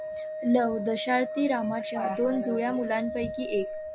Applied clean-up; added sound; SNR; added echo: none; Organ; 7 dB; none.